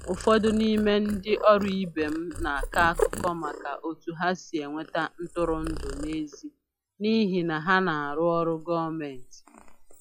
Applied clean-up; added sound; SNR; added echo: classical method log-MMSE.